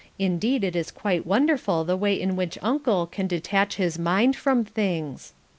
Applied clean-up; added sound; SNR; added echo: none; none; none; none.